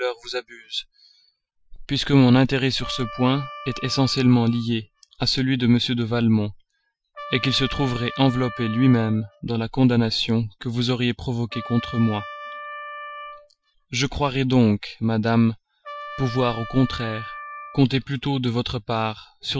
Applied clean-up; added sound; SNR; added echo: classical method Wiener filter.